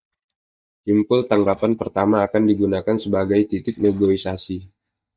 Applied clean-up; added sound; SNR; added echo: neural mask model DeepFilterNet 3.